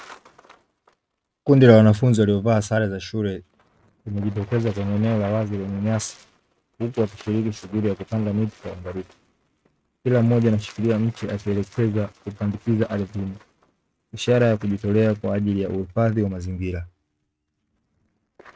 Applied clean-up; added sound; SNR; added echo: neural mask model RNNoise.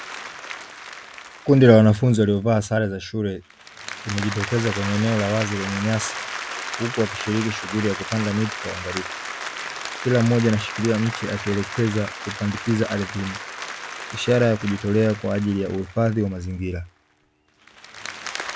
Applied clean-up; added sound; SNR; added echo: none; Applause; 10 dB; none.